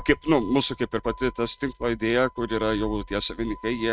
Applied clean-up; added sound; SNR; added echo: neural mask model RNNoise.